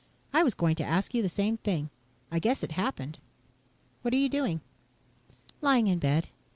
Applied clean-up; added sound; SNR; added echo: none; none; none; none.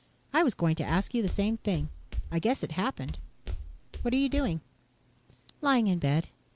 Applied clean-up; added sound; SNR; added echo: none; Walk, footsteps; 6 dB; none.